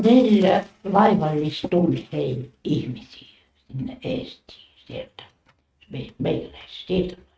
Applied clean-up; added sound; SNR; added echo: neural mask model RNNoise.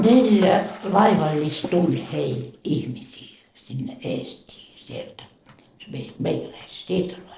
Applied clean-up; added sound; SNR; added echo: neural separator model SepFormer DNS4.